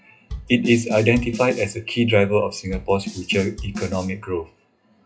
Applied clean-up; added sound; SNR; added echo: classical method WPE with log-MMSE.